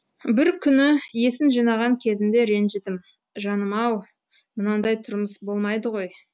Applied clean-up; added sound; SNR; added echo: none; none; none; none.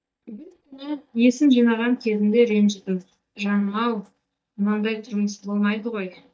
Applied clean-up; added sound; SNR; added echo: neural mask model DeepFilterNet 3.